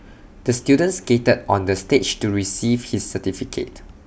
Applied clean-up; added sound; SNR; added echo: none; none; none; none.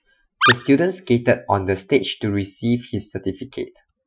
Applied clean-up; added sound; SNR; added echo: classical method Wiener filter.